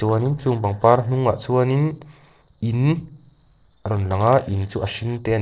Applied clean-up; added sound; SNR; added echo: neural separator model SepFormer DNS4.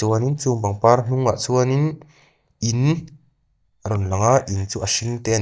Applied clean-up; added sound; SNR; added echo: neural mask model DeepFilterNet 3.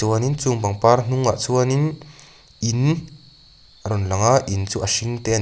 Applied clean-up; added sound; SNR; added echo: none; none; none; none.